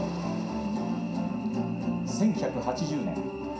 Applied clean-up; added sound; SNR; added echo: none; Cricket / Buzz; 16 dB; reverberation time 0.5 s.